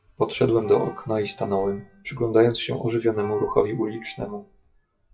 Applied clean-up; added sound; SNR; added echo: classical method WPE with log-MMSE.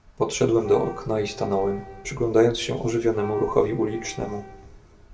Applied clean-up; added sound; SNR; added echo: none; Wind instrument, woodwind instrument; 19 dB; reverberation time 0.8 s.